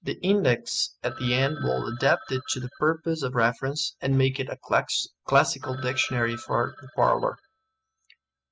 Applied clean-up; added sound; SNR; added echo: classical method spectral subtraction.